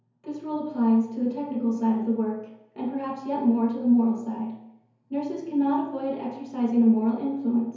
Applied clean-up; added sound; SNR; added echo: none; none; none; reverberation time 0.9 s.